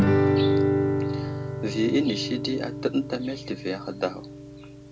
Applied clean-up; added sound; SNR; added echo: none; Guitar; -4 dB; reverberation time 0.2 s.